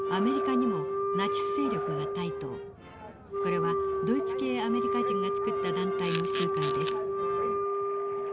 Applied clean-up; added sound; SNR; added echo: none; Wind instrument, woodwind instrument + Camera; -4 dB; none.